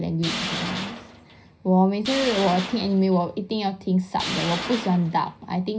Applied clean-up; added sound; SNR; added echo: none; Tools; 9 dB; reverberation time 0.4 s.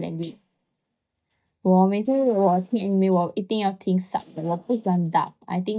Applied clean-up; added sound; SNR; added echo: neural mask model DeepFilterNet 3.